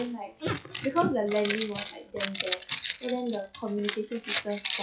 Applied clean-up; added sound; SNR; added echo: classical method log-MMSE.